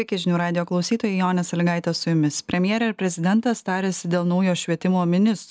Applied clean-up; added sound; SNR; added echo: none; none; none; none.